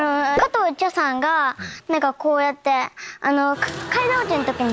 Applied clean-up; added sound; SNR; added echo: none; none; none; none.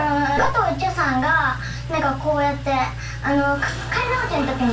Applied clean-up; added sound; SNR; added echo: none; Engine; 9 dB; reverberation time 0.2 s.